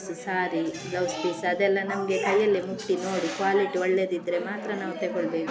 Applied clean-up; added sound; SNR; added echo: none; none; none; none.